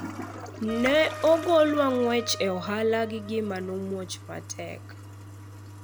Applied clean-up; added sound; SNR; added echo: none; Wind instrument, woodwind instrument + Toilet flush; 12 dB; none.